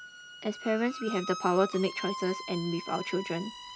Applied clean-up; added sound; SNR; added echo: none; Squeak; 10 dB; none.